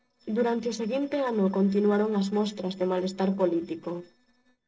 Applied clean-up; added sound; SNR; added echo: neural separator model SepFormer DNS4.